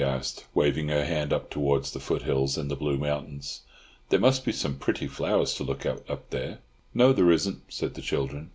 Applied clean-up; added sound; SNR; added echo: none; none; none; none.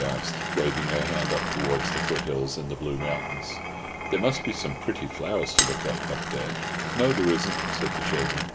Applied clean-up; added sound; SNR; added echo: none; Glass; 0 dB; none.